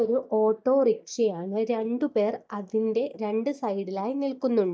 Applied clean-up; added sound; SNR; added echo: neural mask model DeepFilterNet 3.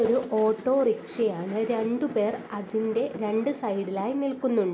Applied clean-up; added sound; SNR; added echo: none; Thunder; 16 dB; none.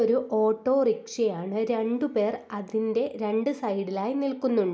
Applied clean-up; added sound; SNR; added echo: none; none; none; none.